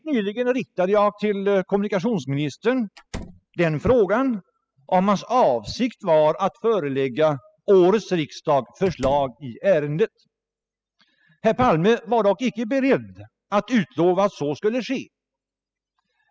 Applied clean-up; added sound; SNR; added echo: classical method spectral subtraction.